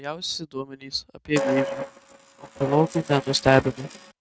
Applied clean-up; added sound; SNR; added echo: neural mask model RNNoise.